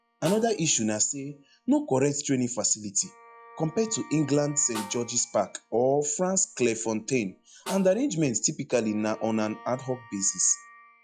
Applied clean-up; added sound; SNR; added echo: classical method log-MMSE.